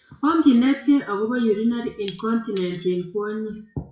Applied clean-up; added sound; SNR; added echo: classical method WPE with log-MMSE.